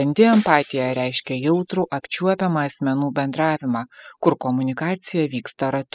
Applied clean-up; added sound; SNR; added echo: classical method spectral subtraction.